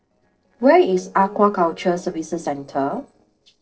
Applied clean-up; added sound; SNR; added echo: neural separator model SepFormer DNS4.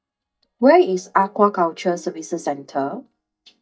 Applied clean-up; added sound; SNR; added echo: neural mask model DeepFilterNet 3.